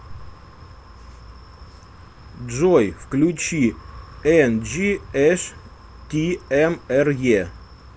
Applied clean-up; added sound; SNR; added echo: none; Wind; 19 dB; none.